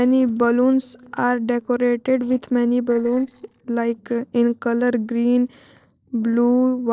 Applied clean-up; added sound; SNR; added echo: neural separator model SepFormer DNS4.